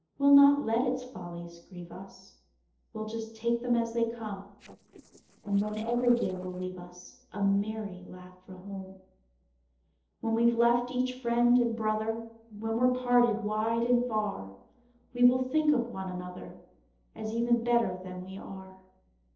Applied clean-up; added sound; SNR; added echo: neural separator model SepFormer DNS4.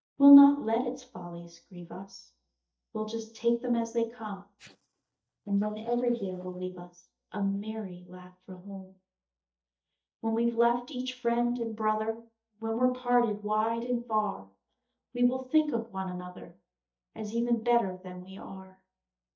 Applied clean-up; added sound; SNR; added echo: neural mask model DeepFilterNet 3.